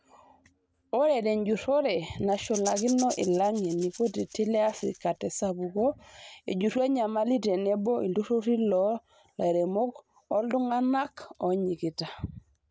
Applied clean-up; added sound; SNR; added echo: none; Rattle / Rattle (instrument); 15 dB; none.